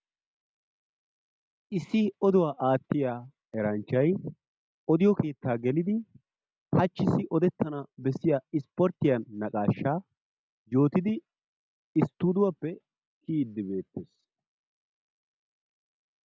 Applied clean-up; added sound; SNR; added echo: none; none; none; none.